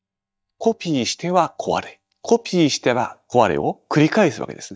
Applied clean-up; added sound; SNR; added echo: neural mask model DeepFilterNet 3.